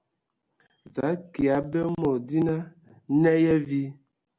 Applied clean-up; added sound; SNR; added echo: none; none; none; none.